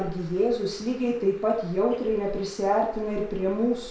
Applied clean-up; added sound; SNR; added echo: none; Bird; 16 dB; reverberation time 0.6 s.